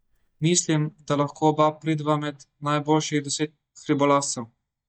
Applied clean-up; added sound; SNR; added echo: neural mask model DeepFilterNet 3.